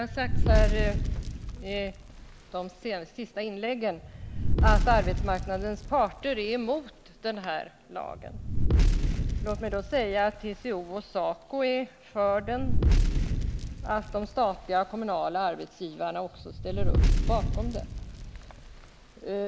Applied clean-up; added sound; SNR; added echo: none; Fire; -3 dB; none.